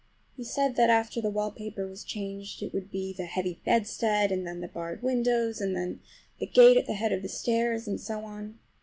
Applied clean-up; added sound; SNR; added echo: none; none; none; none.